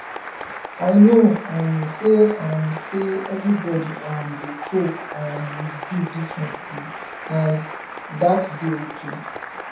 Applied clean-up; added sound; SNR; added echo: none; Applause; 12 dB; reverberation time 0.7 s.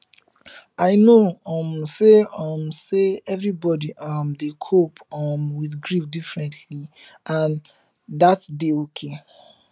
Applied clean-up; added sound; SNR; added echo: none; none; none; none.